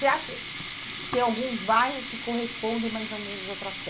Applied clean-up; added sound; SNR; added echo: none; Sink (filling or washing); 8 dB; none.